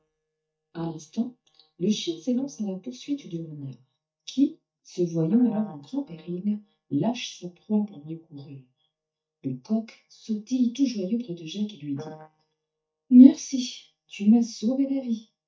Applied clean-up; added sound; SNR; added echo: neural mask model DeepFilterNet 3.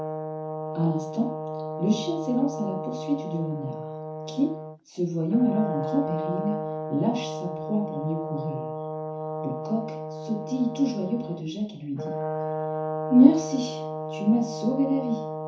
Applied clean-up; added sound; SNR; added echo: none; Brass instrument; 5 dB; reverberation time 0.9 s.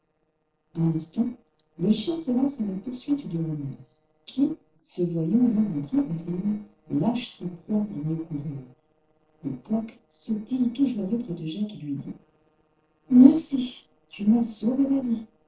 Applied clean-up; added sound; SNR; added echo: neural separator model SepFormer DNS4.